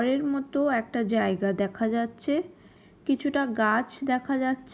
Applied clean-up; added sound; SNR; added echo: none; none; none; none.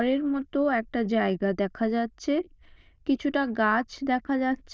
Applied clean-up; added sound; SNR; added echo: neural diffusion model UNIVERSE++.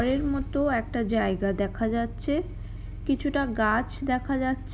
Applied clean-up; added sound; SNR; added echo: none; Engine starting / Car; 9 dB; none.